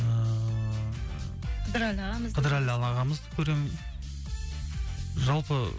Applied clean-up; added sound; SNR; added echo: none; none; none; none.